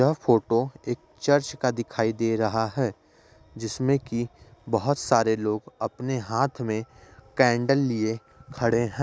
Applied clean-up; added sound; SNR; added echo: none; none; none; none.